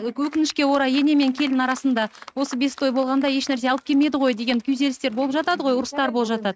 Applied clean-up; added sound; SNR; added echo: neural mask model RNNoise.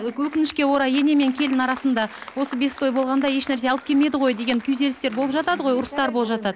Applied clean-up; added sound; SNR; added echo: none; Applause; 19 dB; none.